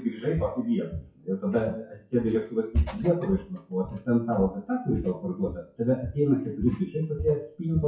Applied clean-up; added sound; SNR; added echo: classical method WPE with log-MMSE.